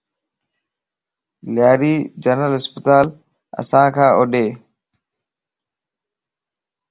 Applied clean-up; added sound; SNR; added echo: none; none; none; none.